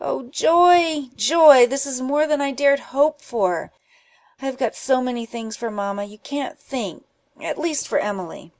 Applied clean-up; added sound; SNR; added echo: none; none; none; none.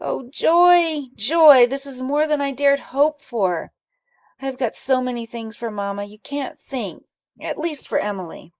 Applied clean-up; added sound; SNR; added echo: neural mask model Resemble Enhance denoiser.